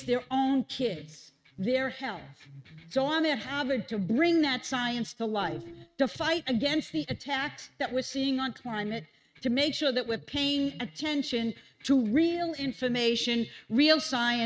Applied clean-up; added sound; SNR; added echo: neural mask model RNNoise.